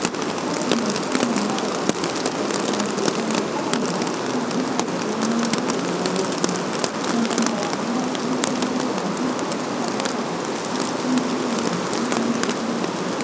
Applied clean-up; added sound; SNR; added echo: none; Rain; -4 dB; reverberation time 0.9 s.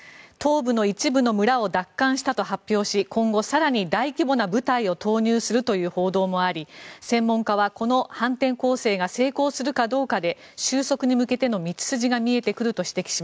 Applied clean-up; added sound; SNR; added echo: none; none; none; none.